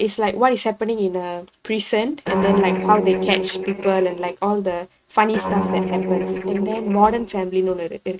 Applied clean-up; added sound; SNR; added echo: neural mask model RNNoise.